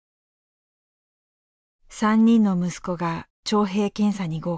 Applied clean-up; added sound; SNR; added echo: none; none; none; none.